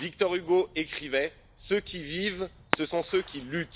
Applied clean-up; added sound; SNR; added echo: none; Fireworks; 11 dB; none.